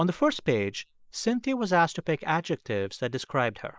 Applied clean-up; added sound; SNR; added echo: neural mask model Resemble Enhance denoiser.